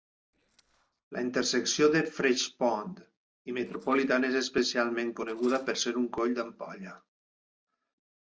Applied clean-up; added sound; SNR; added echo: neural separator model SepFormer DNS4.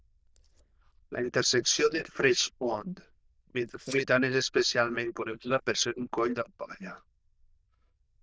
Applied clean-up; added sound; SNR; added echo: neural diffusion model UNIVERSE++.